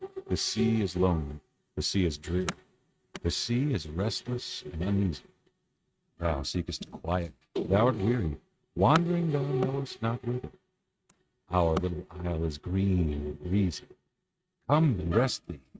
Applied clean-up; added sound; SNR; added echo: neural mask model RNNoise.